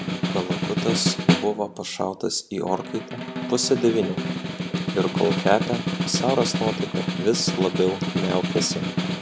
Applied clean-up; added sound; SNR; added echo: none; Snare drum; 1 dB; none.